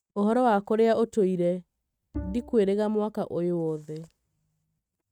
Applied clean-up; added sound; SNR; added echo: neural mask model RNNoise.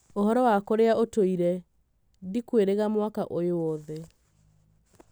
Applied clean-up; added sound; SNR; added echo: none; none; none; none.